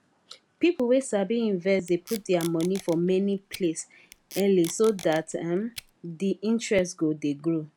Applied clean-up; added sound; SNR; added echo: none; Packing tape, duct tape; 19 dB; none.